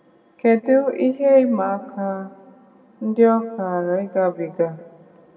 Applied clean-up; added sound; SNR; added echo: none; none; none; reverberation time 1.5 s.